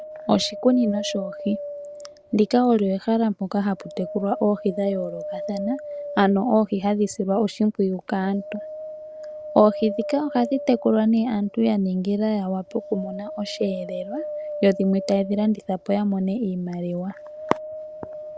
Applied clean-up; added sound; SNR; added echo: none; Wind; 12 dB; none.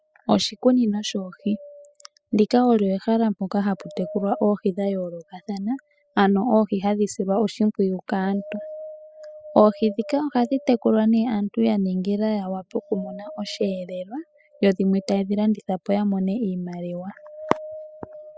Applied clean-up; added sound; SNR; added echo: classical method spectral subtraction.